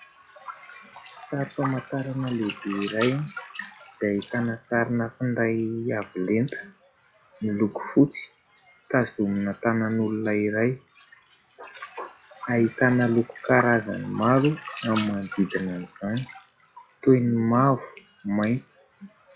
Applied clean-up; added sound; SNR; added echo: classical method log-MMSE.